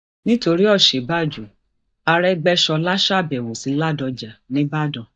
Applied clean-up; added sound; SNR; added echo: neural mask model DeepFilterNet 3.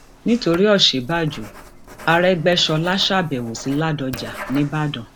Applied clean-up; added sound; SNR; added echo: none; Writing; 17 dB; none.